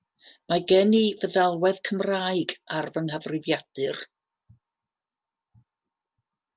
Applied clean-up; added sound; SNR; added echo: none; none; none; none.